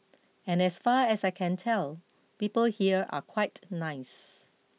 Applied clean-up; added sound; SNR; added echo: none; none; none; none.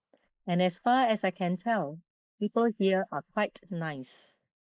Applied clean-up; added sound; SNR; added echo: neural mask model Resemble Enhance denoiser.